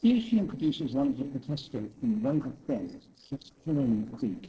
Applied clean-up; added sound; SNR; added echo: neural separator model SepFormer DNS4.